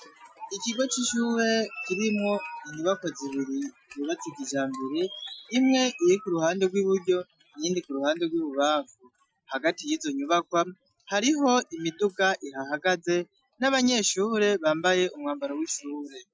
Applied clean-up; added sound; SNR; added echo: classical method Wiener filter.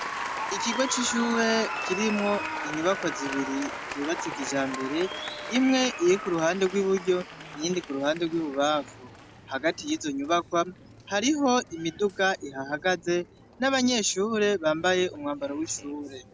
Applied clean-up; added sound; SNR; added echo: none; Applause; 10 dB; none.